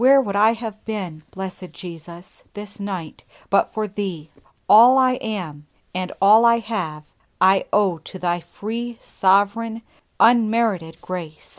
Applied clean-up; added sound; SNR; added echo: none; none; none; none.